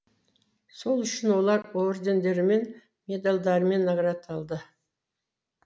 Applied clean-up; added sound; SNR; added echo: none; none; none; none.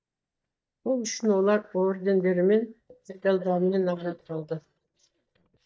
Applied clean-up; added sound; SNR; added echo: neural mask model DeepFilterNet 3.